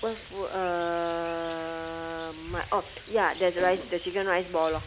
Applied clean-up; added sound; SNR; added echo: none; Rain; 16 dB; none.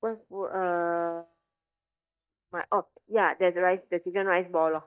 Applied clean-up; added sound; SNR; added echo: neural mask model DeepFilterNet 3.